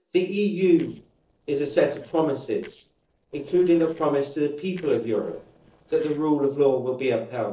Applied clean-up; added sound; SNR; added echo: neural separator model SepFormer DNS4.